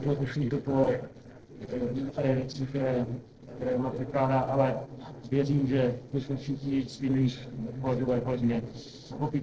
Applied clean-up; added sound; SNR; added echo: neural separator model SepFormer DNS4.